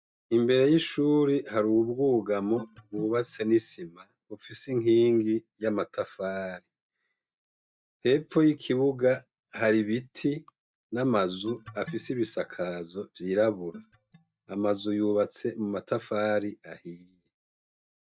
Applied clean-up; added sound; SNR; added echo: neural mask model DeepFilterNet 3.